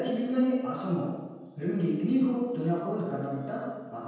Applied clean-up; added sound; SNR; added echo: none; none; none; reverberation time 1.2 s.